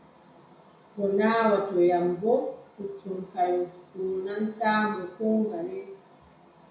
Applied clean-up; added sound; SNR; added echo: none; none; none; reverberation time 0.6 s.